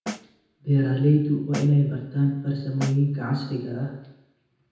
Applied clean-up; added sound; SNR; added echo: none; Snare drum; 15 dB; reverberation time 0.9 s.